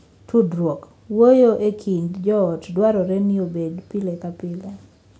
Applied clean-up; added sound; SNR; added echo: none; none; none; none.